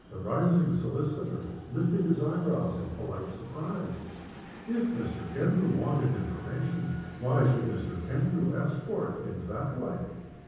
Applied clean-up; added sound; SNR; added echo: none; Train; 17 dB; reverberation time 1.1 s.